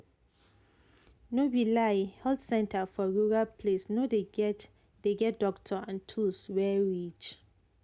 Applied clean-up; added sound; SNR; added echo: none; none; none; none.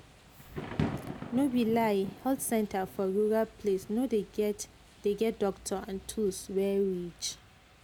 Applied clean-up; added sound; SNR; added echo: none; Thunder / Rain; 12 dB; none.